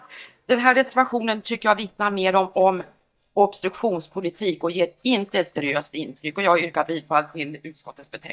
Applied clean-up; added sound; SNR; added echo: neural mask model DeepFilterNet 3.